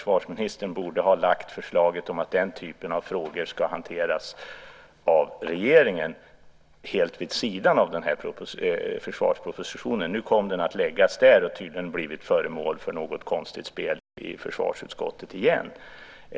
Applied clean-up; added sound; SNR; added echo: none; none; none; none.